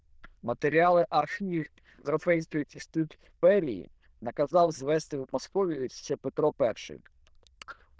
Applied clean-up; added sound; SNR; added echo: neural diffusion model UNIVERSE++.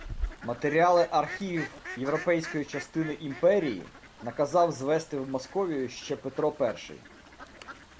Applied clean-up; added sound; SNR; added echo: none; Fowl; 13 dB; none.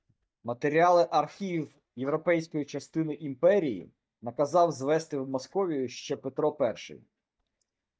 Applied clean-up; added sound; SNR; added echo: neural mask model DeepFilterNet 3.